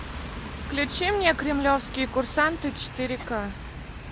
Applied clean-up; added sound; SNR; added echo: none; none; none; none.